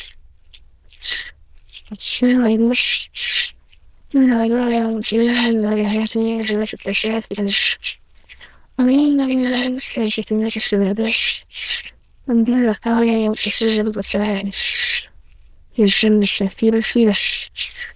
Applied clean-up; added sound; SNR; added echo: neural diffusion model UNIVERSE++.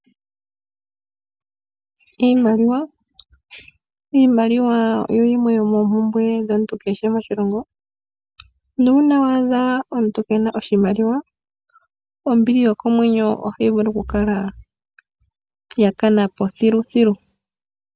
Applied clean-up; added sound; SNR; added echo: none; none; none; none.